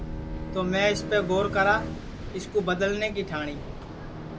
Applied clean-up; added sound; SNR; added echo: none; Bowed string instrument + Waves, surf; 7 dB; none.